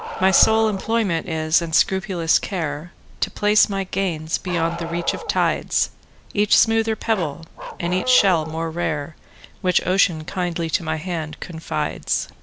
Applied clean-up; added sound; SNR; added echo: none; Bark; 14 dB; none.